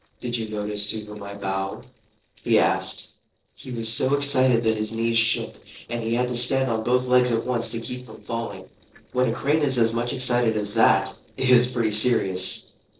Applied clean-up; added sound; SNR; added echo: neural separator model SepFormer DNS4.